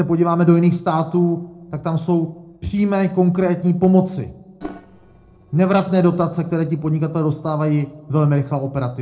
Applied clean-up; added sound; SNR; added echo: neural separator model SepFormer DNS4.